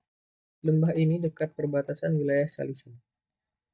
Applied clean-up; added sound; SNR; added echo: neural mask model DeepFilterNet 3.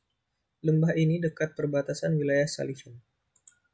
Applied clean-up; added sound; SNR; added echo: none; none; none; none.